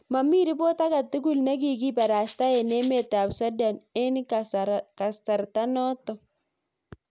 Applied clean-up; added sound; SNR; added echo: none; Rattle (instrument); 6 dB; none.